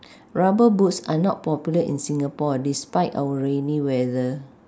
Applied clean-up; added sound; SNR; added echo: none; none; none; none.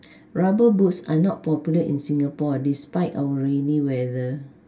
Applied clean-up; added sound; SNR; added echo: none; none; none; reverberation time 0.1 s.